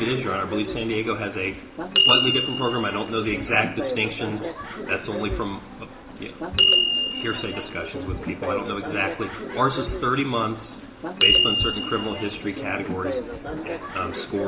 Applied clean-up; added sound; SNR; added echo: none; Door / Bell; -1 dB; reverberation time 0.5 s.